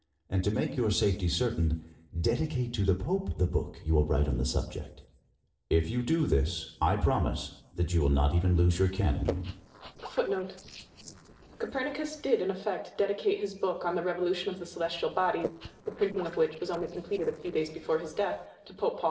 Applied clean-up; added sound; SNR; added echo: neural separator model SepFormer DNS4.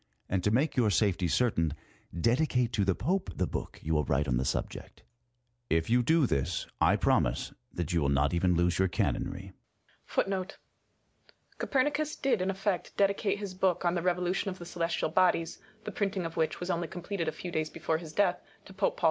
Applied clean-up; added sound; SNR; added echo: none; none; none; none.